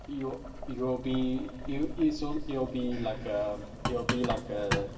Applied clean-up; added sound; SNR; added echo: none; Boiling; 5 dB; reverberation time 2.8 s.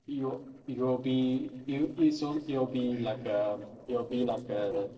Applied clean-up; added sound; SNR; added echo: neural separator model SepFormer DNS4.